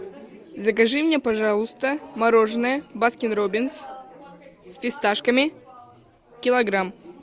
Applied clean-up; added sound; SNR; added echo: none; none; none; none.